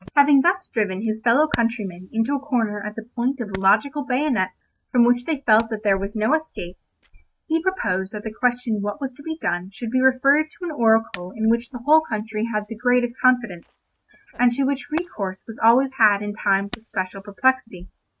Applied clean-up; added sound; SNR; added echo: neural mask model RNNoise.